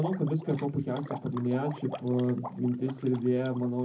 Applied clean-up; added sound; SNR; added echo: none; Water / Liquid; 14 dB; reverberation time 0.3 s.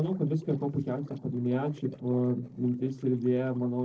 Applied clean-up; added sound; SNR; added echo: neural separator model SepFormer DNS4.